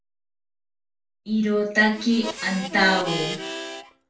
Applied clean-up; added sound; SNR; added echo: none; Harmonica; 6 dB; reverberation time 0.3 s.